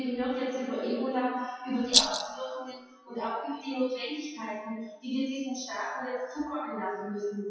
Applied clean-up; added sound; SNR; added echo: classical method WPE with log-MMSE.